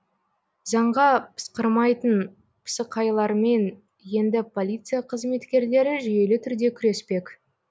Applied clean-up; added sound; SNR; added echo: none; none; none; none.